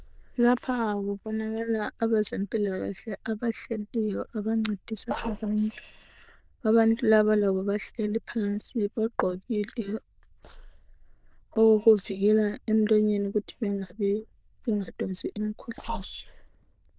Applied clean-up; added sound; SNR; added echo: neural diffusion model UNIVERSE++.